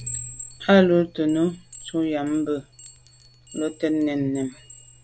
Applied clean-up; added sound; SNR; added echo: none; Chime; 16 dB; none.